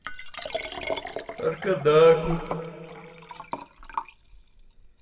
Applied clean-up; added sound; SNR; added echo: none; Liquid; 11 dB; reverberation time 2.0 s.